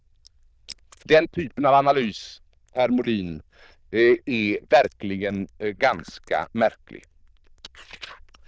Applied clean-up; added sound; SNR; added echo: neural diffusion model UNIVERSE++.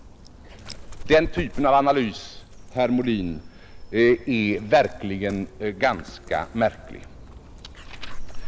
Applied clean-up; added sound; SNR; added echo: none; Dog; 11 dB; none.